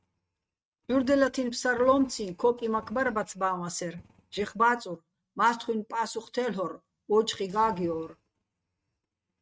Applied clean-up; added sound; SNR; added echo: neural mask model RNNoise.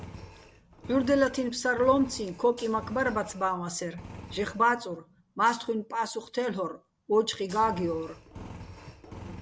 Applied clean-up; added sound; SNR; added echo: none; Engine + Hi-hat; 17 dB; none.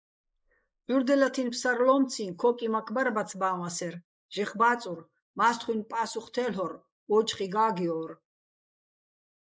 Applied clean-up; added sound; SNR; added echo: neural mask model Resemble Enhance denoiser.